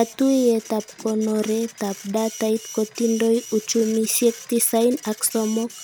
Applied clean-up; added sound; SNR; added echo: none; Printer; 18 dB; none.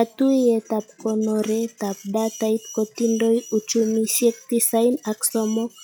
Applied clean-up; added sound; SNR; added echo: classical method log-MMSE.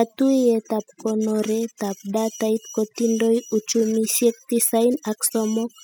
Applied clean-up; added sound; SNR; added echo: classical method spectral subtraction.